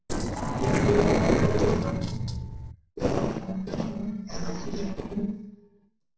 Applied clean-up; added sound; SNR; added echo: neural separator model SepFormer DNS4.